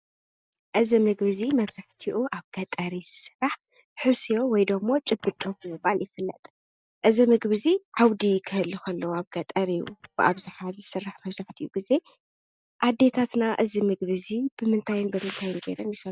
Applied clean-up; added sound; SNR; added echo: neural mask model DeepFilterNet 3.